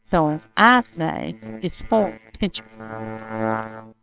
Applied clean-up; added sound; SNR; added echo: neural separator model SepFormer WHAMR!.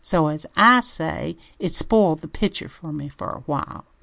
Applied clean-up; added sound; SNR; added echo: none; none; none; none.